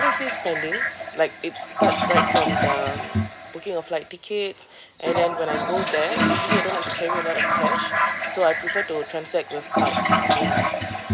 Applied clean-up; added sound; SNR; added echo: none; Toilet flush; -3 dB; none.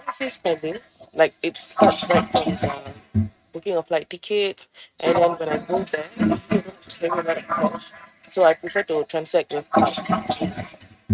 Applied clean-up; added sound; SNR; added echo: neural mask model RNNoise.